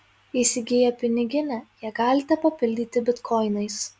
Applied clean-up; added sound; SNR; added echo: none; none; none; none.